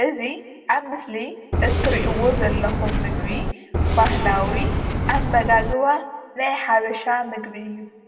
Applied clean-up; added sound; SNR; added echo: none; Subway, metro, underground; -2 dB; reverberation time 1.2 s.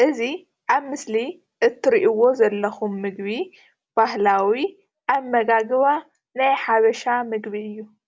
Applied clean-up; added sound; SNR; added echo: none; none; none; none.